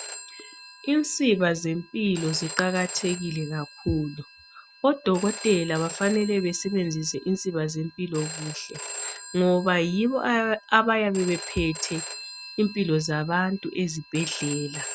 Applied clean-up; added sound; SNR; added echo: none; Telephone; 13 dB; none.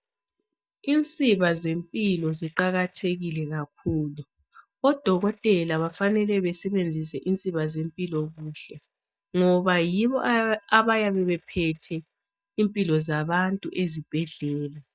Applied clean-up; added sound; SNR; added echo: neural mask model DeepFilterNet 3.